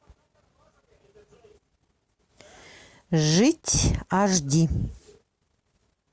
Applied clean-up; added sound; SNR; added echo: none; none; none; none.